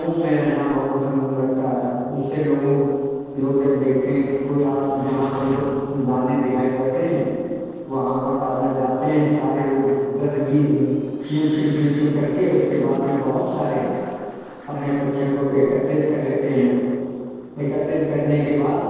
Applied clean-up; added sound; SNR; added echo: neural separator model SepFormer DNS4.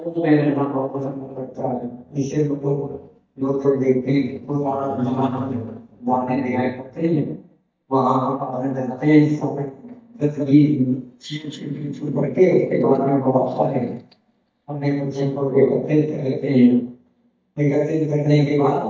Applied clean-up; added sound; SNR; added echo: neural mask model DeepFilterNet 3.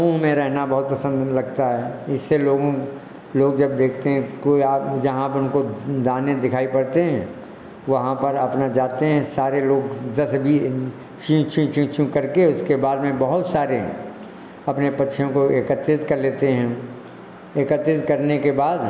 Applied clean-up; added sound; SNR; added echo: none; none; none; none.